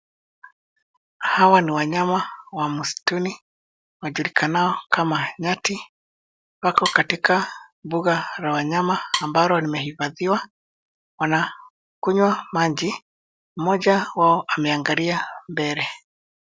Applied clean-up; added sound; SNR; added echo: neural separator model SepFormer DNS4.